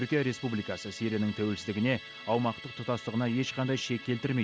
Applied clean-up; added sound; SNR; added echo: none; Musical instrument; 15 dB; none.